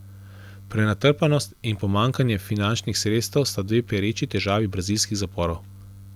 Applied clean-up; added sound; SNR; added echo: none; Organ; 19 dB; none.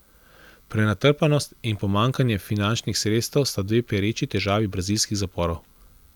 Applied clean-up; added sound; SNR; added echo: none; none; none; none.